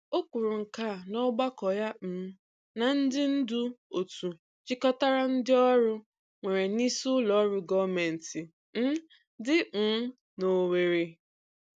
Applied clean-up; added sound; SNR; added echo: none; none; none; none.